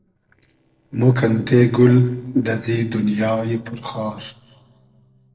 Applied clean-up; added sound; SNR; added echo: neural separator model SepFormer DNS4.